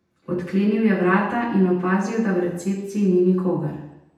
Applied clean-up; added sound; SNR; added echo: none; none; none; reverberation time 0.8 s.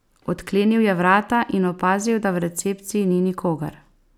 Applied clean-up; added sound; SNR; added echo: none; none; none; none.